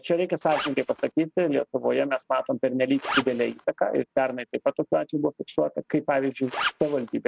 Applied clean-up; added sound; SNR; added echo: neural mask model RNNoise.